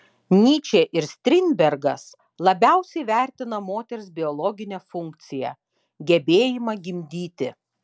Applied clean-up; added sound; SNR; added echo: none; none; none; none.